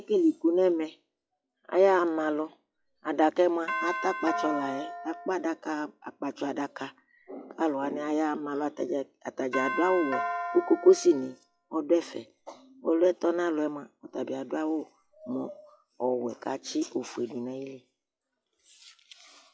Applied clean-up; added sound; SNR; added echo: classical method log-MMSE.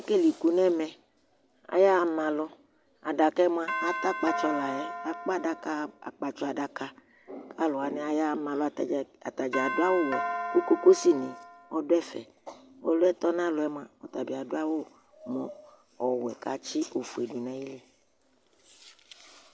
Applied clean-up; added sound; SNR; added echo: none; Doorbell; 5 dB; none.